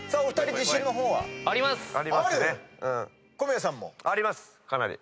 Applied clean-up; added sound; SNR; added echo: none; none; none; none.